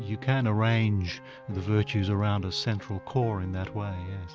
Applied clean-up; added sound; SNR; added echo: none; Piano; 16 dB; none.